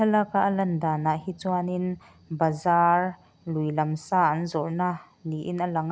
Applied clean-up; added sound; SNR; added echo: none; none; none; none.